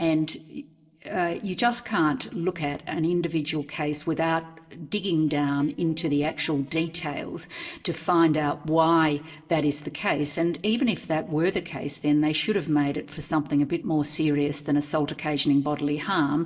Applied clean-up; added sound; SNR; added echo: neural separator model SepFormer DNS4.